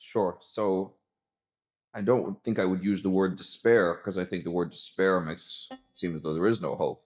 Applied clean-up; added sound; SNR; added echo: neural mask model DeepFilterNet 3.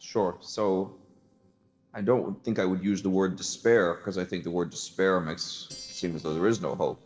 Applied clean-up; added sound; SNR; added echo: neural separator model SepFormer DNS4.